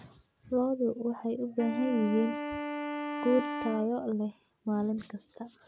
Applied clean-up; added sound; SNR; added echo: none; Wind instrument, woodwind instrument; 6 dB; none.